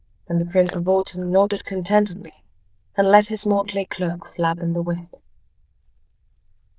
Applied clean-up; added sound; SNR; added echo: neural diffusion model UNIVERSE++.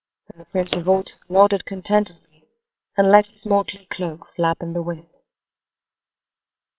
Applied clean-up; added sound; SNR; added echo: neural separator model SepFormer WHAM!.